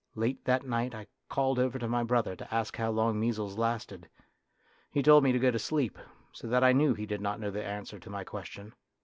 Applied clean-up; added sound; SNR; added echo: none; none; none; none.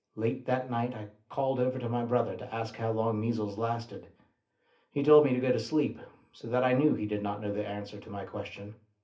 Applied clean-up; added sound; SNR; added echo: none; none; none; reverberation time 0.3 s.